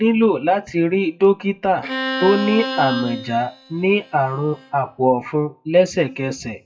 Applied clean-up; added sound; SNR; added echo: classical method WPE with log-MMSE.